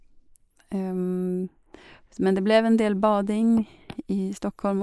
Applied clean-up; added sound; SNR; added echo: neural mask model Resemble Enhance denoiser.